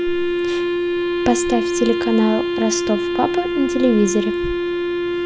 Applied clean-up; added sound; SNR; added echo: none; Wind instrument, woodwind instrument; 0 dB; none.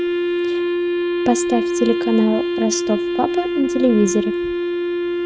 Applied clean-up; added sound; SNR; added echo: neural mask model RNNoise.